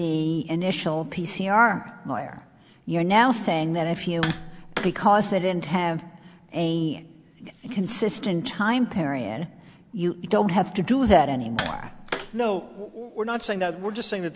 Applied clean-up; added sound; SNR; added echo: none; Tap; 11 dB; none.